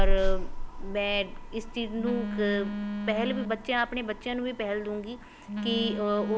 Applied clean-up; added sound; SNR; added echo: none; Telephone; -1 dB; none.